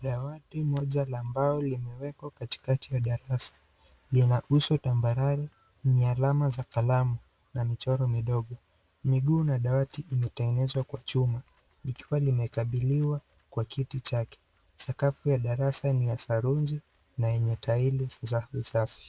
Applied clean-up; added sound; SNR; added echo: none; none; none; none.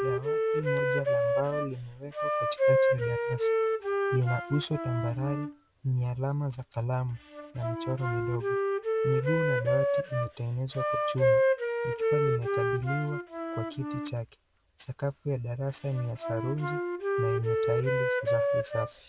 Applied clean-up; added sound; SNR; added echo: none; Wind instrument, woodwind instrument; -3 dB; none.